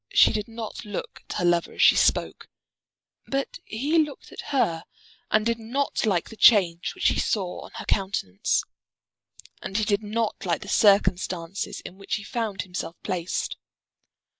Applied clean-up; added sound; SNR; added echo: neural mask model Resemble Enhance denoiser.